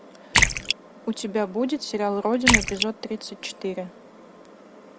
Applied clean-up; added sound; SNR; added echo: none; Splash, splatter; -2 dB; none.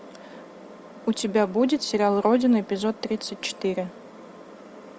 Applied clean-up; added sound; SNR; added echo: none; none; none; none.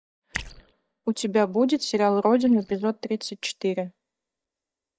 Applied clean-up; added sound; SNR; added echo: neural mask model DeepFilterNet 3.